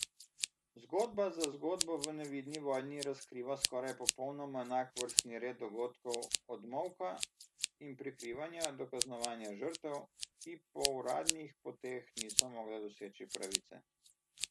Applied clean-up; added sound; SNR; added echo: none; Scissors; 1 dB; none.